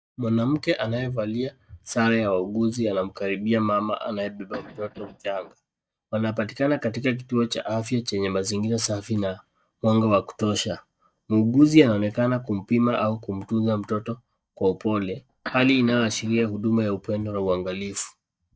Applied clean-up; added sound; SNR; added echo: neural mask model DeepFilterNet 3.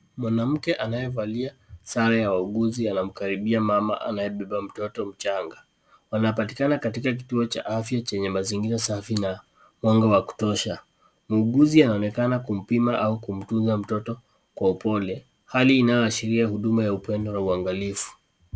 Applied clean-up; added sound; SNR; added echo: none; none; none; none.